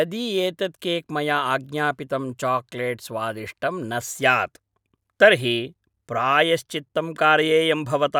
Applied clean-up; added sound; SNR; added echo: none; none; none; none.